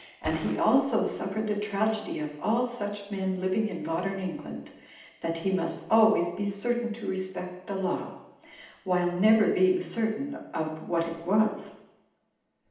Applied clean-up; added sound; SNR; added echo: none; Gunshot, gunfire; 13 dB; reverberation time 0.8 s.